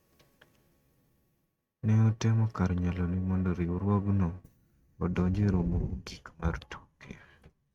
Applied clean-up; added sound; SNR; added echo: neural mask model RNNoise.